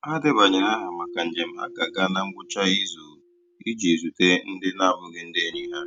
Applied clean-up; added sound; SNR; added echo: none; Keyboard (musical); 15 dB; none.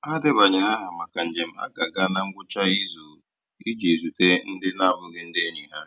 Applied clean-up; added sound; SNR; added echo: none; none; none; none.